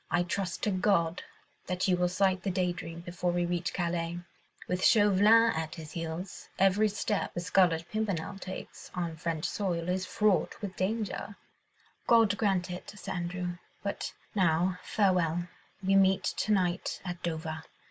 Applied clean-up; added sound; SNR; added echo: none; none; none; none.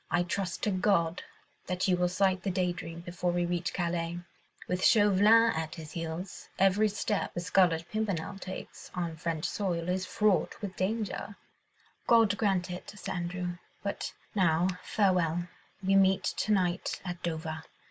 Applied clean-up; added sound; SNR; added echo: none; Finger snapping; 19 dB; none.